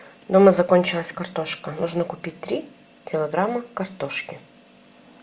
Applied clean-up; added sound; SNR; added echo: none; none; none; none.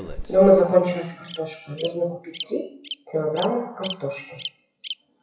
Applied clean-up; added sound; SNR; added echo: classical method WPE with log-MMSE.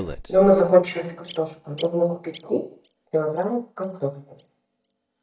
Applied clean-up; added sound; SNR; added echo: neural mask model DeepFilterNet 3.